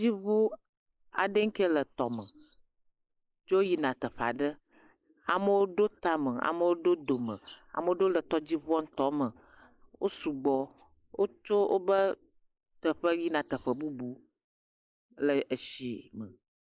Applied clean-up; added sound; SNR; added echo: neural mask model Resemble Enhance denoiser.